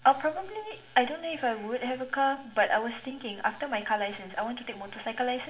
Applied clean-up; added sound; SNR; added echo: none; none; none; reverberation time 0.8 s.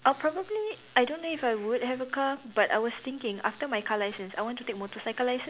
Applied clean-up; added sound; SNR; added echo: none; none; none; none.